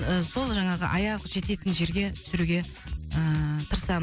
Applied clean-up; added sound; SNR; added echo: none; none; none; none.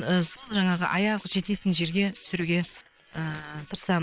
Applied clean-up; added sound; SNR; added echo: neural separator model SepFormer WHAM!.